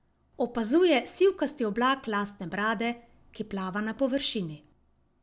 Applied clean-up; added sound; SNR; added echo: none; none; none; none.